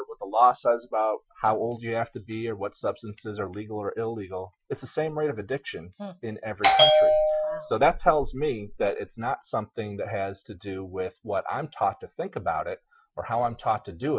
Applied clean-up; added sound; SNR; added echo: classical method Wiener filter.